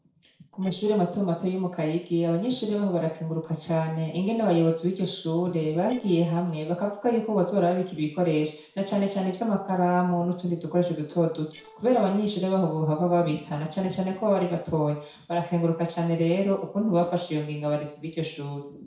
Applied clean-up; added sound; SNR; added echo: neural separator model SepFormer DNS4.